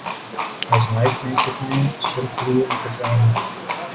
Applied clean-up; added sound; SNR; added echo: none; Livestock, farm animals, working animals; 3 dB; none.